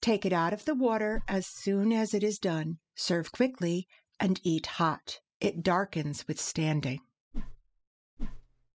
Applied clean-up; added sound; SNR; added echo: classical method spectral subtraction.